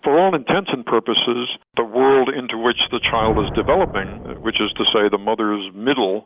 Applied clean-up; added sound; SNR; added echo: none; Thunder; 16 dB; none.